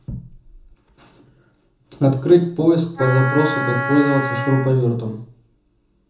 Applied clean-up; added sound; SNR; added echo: none; Wind instrument, woodwind instrument; 5 dB; reverberation time 0.6 s.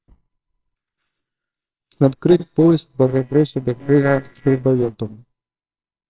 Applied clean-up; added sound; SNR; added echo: neural separator model SepFormer WHAMR!.